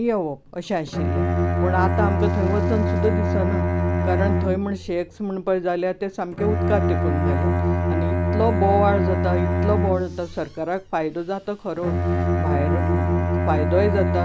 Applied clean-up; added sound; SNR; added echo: none; Bowed string instrument; -3 dB; none.